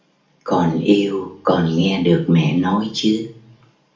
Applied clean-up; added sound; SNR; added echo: none; none; none; reverberation time 0.4 s.